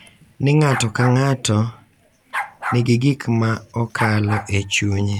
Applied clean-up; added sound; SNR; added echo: none; Bark; 12 dB; none.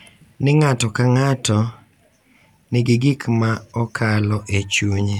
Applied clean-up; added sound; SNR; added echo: none; none; none; none.